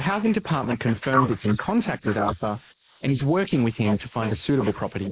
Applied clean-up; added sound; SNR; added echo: neural mask model Resemble Enhance denoiser.